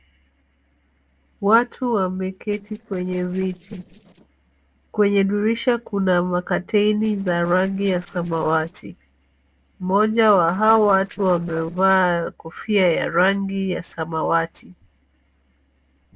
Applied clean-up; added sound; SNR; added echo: neural separator model SepFormer DNS4.